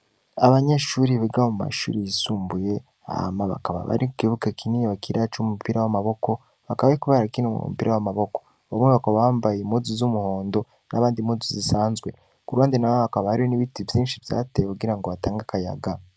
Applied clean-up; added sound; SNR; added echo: none; none; none; none.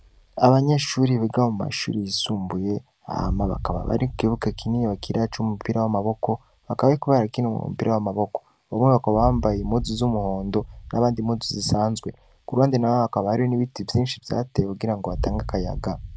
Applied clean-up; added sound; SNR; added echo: none; Boom; 13 dB; none.